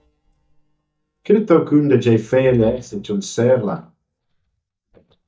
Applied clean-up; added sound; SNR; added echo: neural mask model DeepFilterNet 3.